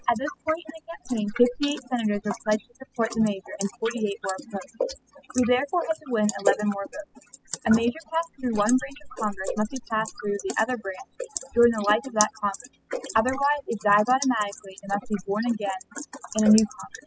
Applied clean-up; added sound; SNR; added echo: classical method spectral subtraction.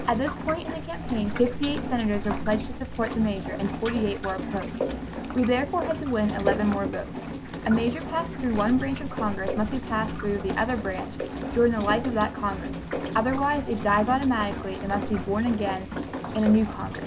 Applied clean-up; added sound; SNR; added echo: none; Rain; 5 dB; none.